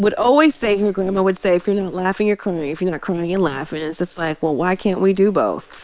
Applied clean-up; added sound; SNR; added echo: neural separator model SepFormer WHAM!.